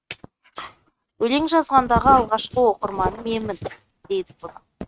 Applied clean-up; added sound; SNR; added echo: neural mask model RNNoise.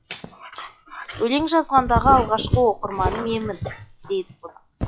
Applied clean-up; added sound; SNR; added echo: classical method log-MMSE.